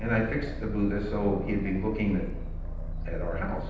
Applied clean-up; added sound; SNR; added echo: none; Aircraft; 4 dB; reverberation time 0.9 s.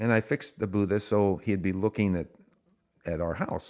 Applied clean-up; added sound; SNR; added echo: none; none; none; none.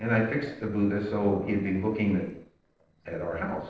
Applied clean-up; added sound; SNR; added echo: neural separator model SepFormer DNS4.